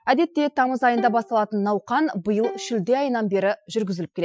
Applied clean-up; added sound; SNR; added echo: classical method Wiener filter.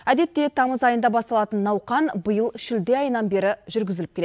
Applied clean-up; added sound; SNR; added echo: none; none; none; none.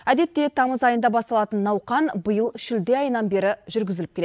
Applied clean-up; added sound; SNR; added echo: neural mask model Resemble Enhance denoiser.